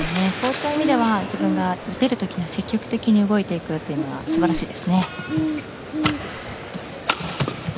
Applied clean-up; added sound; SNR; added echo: none; Bird; 6 dB; none.